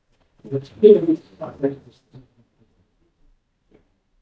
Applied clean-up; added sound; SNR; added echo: neural mask model DeepFilterNet 3.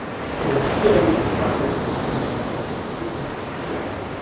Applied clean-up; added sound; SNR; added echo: none; Ocean; -2 dB; reverberation time 0.6 s.